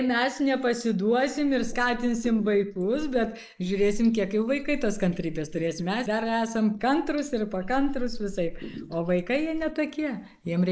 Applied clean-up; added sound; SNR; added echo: neural mask model Resemble Enhance denoiser.